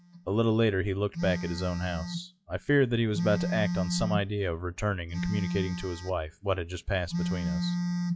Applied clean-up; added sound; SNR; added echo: classical method log-MMSE.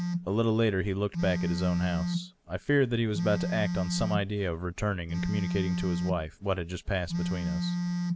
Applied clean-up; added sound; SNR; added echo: none; Telephone; 2 dB; none.